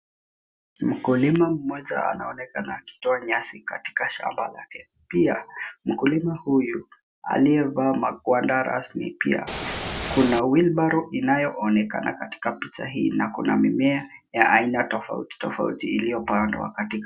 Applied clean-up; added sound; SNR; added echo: none; Ocean / Boat, Water vehicle; 5 dB; none.